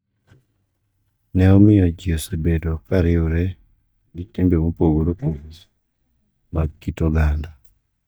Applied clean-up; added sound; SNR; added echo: neural mask model DeepFilterNet 3.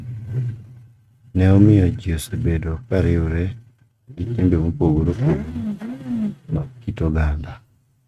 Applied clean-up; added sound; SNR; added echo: neural mask model RNNoise.